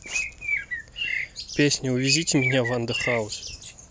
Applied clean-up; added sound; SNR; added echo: none; Bird; 5 dB; none.